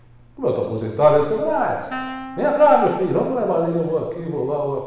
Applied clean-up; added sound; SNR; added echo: none; Wind instrument, woodwind instrument; 16 dB; reverberation time 1.1 s.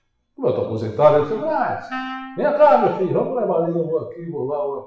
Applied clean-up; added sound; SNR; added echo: classical method WPE with log-MMSE.